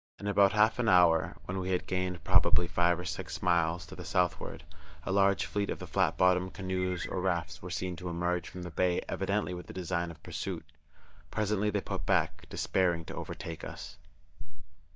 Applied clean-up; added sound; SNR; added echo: neural mask model DeepFilterNet 3.